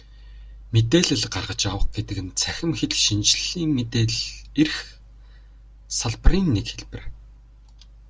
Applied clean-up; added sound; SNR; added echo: none; none; none; none.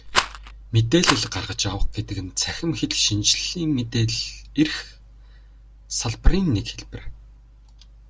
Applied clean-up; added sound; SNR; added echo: none; Rattle; 2 dB; none.